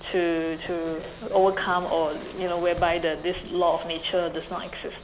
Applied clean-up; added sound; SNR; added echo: none; Waves, surf + Bus / Engine; 18 dB; none.